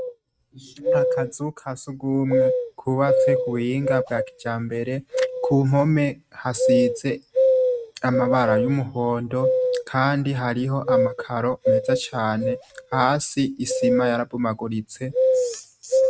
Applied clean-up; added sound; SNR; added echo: neural mask model RNNoise.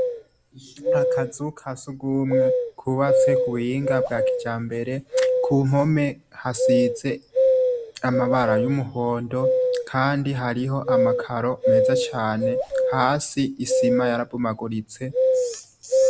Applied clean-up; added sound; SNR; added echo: none; Bird vocalization, bird call, bird song; -2 dB; none.